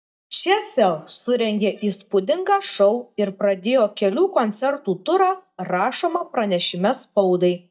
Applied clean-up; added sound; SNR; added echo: neural mask model DeepFilterNet 3.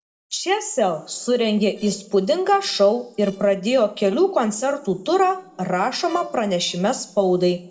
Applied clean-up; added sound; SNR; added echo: neural separator model SepFormer DNS4.